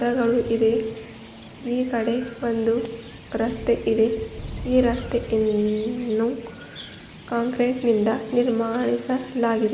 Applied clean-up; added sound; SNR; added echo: none; Chirp, tweet + Thunder / Rain; 14 dB; none.